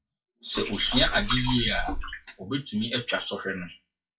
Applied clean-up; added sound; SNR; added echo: classical method WPE with log-MMSE.